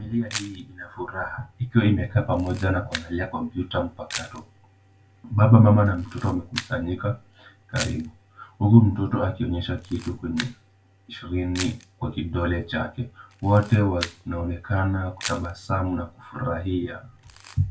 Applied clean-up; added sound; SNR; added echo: none; Camera; 17 dB; reverberation time 0.2 s.